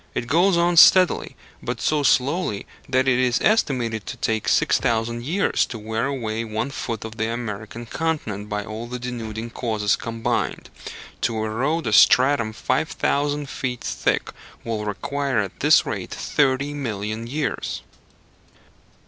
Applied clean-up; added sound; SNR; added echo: none; Gunshot, gunfire; 16 dB; none.